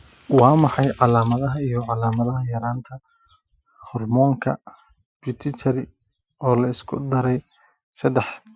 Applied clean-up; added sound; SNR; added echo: classical method Wiener filter.